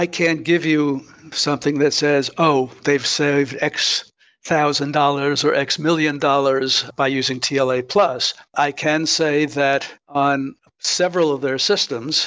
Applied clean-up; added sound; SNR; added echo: none; none; none; none.